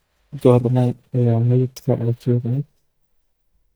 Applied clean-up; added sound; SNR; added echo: neural mask model DeepFilterNet 3.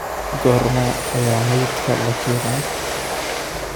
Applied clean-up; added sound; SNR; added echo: none; Train; 2 dB; none.